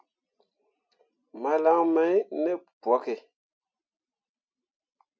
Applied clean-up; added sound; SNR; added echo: none; none; none; none.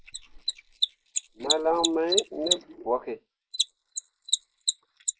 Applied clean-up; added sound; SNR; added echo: neural mask model Resemble Enhance denoiser.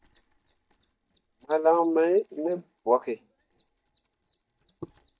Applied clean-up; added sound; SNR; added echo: neural mask model DeepFilterNet 3.